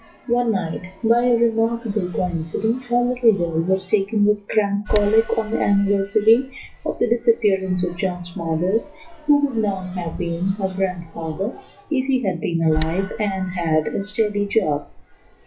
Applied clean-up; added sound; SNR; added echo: classical method WPE with log-MMSE.